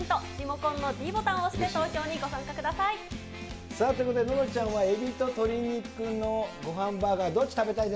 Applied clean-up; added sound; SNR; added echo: none; none; none; none.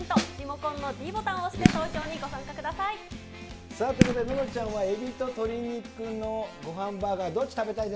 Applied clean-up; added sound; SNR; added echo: none; Fireworks + Snare drum; -3 dB; none.